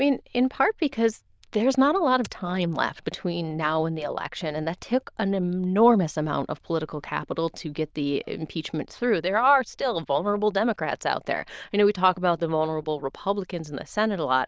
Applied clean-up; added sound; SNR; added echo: neural diffusion model UNIVERSE++.